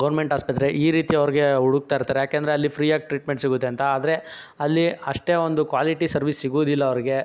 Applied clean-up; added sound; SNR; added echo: none; none; none; none.